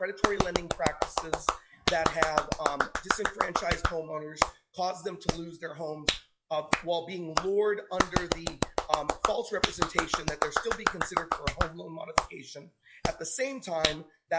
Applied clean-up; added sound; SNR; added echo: classical method log-MMSE.